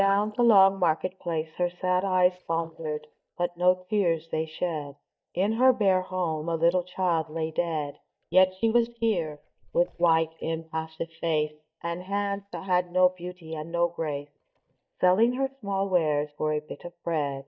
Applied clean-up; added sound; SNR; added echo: neural mask model DeepFilterNet 3.